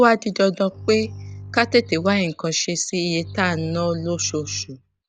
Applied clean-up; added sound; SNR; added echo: none; Bowed string instrument; 15 dB; none.